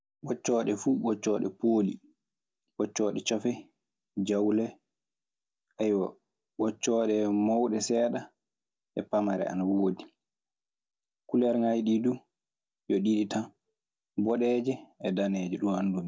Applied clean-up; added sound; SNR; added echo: none; none; none; none.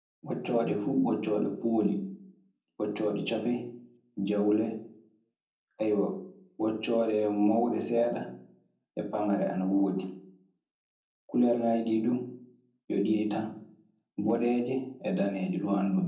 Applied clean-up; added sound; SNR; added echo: none; none; none; reverberation time 0.6 s.